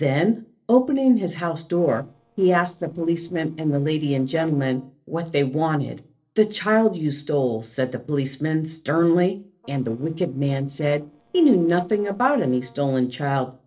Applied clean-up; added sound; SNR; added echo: neural separator model SepFormer DNS4.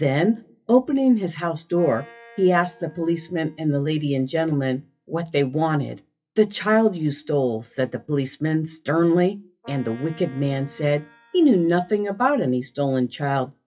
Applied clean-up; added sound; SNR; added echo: classical method WPE with log-MMSE.